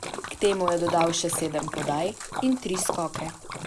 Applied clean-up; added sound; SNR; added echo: none; Splash, splatter; 7 dB; none.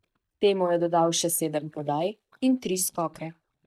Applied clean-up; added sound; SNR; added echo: neural mask model DeepFilterNet 3.